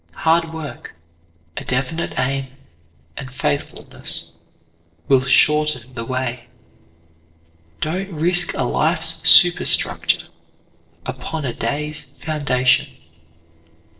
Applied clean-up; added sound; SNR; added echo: neural separator model SepFormer DNS4.